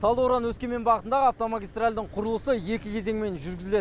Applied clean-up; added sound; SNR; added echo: none; none; none; none.